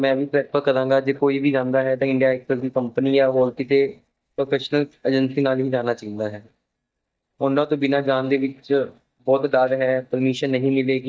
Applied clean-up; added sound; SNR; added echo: neural mask model DeepFilterNet 3.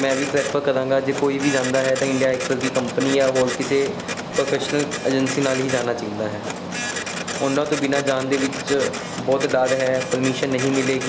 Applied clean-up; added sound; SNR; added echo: none; Printer; 9 dB; none.